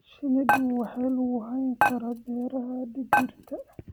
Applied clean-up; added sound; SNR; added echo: none; Dishes, pots, and pans; 1 dB; none.